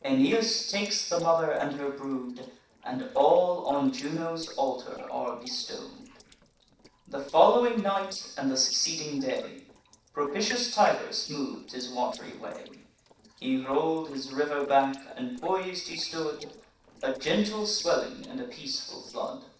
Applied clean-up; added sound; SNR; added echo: neural separator model SepFormer DNS4.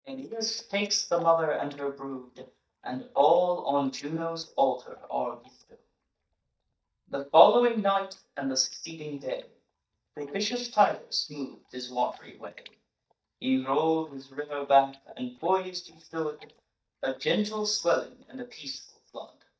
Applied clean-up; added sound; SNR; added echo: neural mask model DeepFilterNet 3.